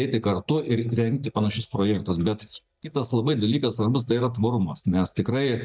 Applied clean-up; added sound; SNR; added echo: neural mask model DeepFilterNet 3.